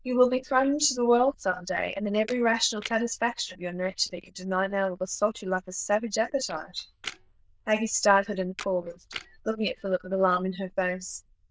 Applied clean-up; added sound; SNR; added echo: neural diffusion model UNIVERSE++.